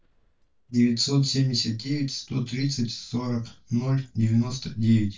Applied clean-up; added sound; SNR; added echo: neural mask model DeepFilterNet 3.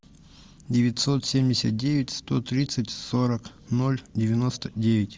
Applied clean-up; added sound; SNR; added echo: none; none; none; none.